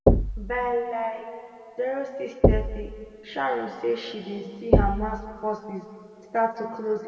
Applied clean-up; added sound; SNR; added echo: none; Knock / Wood; -3 dB; reverberation time 2.2 s.